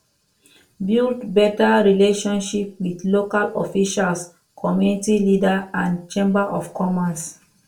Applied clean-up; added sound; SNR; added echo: none; none; none; reverberation time 0.3 s.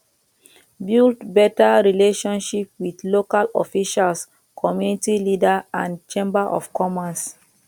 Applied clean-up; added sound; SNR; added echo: none; none; none; none.